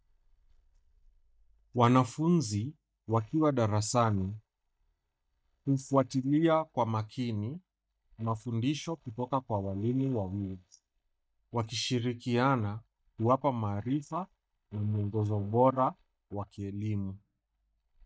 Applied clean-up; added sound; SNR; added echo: neural mask model DeepFilterNet 3.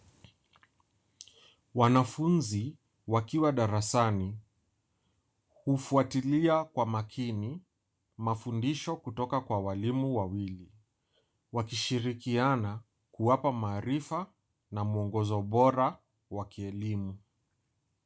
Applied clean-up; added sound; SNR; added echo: none; none; none; none.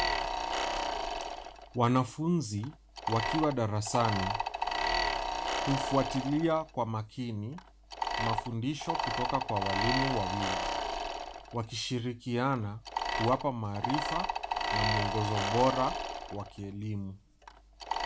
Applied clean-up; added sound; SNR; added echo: none; Mechanisms; 1 dB; none.